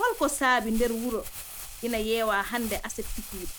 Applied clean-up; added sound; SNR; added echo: none; Crumpling, crinkling; 10 dB; none.